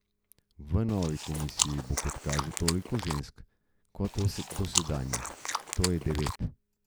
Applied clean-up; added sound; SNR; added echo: none; Chewing, mastication; 3 dB; none.